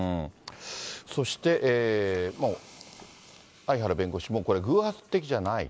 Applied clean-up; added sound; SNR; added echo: neural mask model Resemble Enhance denoiser.